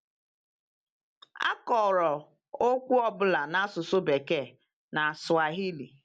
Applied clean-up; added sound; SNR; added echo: none; none; none; none.